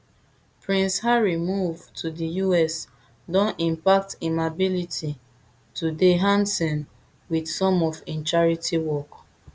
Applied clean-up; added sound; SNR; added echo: none; none; none; none.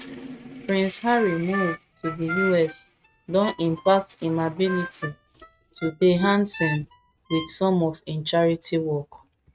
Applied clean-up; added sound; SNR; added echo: neural mask model RNNoise.